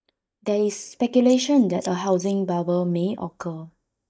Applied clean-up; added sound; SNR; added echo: neural mask model DeepFilterNet 3.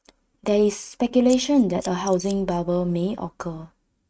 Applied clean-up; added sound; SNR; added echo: neural mask model RNNoise.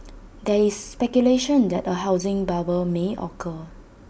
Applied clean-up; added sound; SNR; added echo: none; none; none; none.